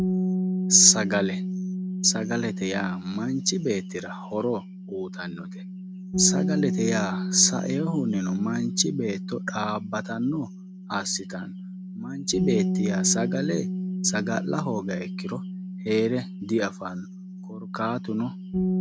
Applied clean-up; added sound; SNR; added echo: none; Bass guitar; 2 dB; none.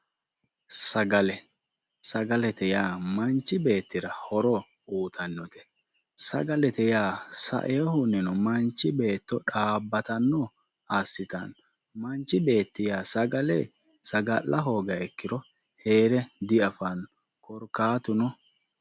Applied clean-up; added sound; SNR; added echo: none; none; none; none.